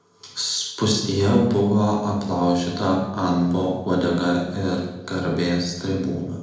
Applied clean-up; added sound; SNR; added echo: none; none; none; reverberation time 0.9 s.